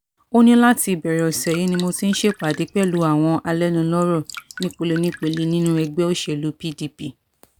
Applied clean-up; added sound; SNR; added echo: none; Drip; 18 dB; none.